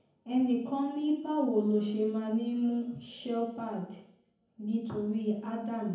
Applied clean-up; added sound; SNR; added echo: none; none; none; reverberation time 0.7 s.